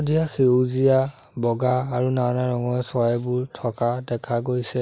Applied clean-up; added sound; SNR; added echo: none; none; none; none.